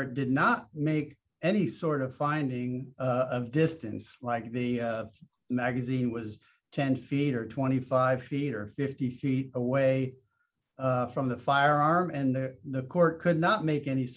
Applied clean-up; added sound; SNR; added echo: none; none; none; none.